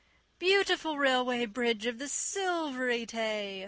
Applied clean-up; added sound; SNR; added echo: none; none; none; none.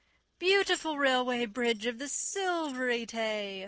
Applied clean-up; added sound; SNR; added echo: neural separator model SepFormer DNS4.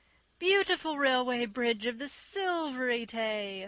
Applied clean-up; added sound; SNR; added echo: none; Tambourine; 19 dB; none.